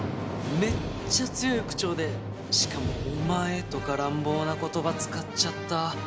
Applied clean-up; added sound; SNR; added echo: none; none; none; none.